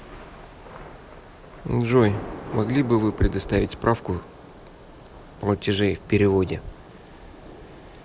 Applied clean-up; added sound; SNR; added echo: none; Thunder / Rain; 16 dB; none.